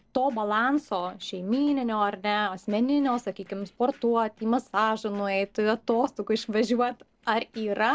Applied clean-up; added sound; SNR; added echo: neural separator model SepFormer DNS4.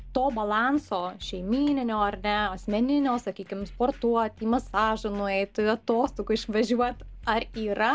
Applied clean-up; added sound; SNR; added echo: none; Drum kit; 18 dB; none.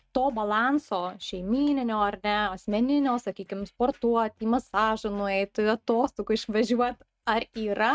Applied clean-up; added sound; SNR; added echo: neural mask model RNNoise.